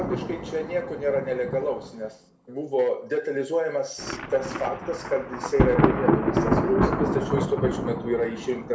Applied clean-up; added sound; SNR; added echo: none; Thunder; 0 dB; reverberation time 0.3 s.